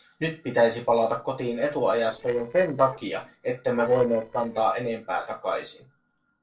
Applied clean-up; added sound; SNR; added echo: neural separator model SepFormer DNS4.